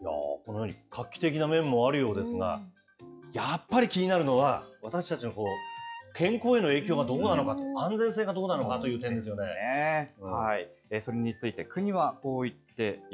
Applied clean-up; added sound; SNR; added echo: classical method log-MMSE.